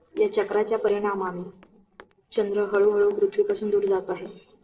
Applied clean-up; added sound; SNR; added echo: neural separator model SepFormer DNS4.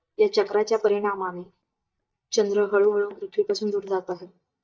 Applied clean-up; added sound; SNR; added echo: neural mask model DeepFilterNet 3.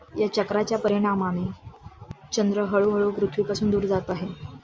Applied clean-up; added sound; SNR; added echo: none; none; none; none.